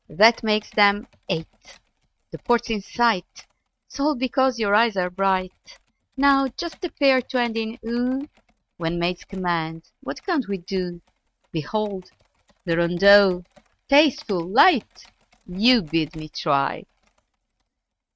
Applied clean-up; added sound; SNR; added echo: neural mask model RNNoise.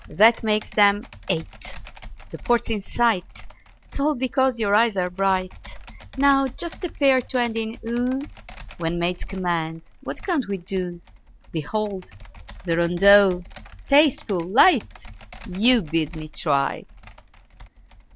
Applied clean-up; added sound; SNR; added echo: none; Computer keyboard; 17 dB; none.